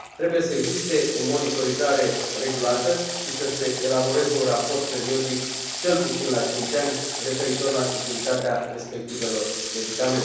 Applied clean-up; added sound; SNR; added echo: none; Water tap, faucet / Water; 6 dB; reverberation time 1.1 s.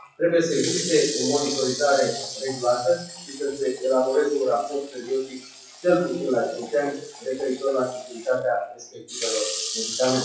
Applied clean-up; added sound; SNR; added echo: classical method WPE with log-MMSE.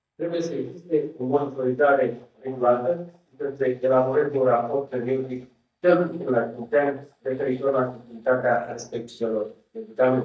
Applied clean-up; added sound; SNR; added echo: neural mask model DeepFilterNet 3.